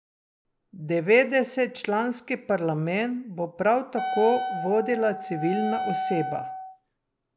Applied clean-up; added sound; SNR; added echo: none; Wind instrument, woodwind instrument; 5 dB; none.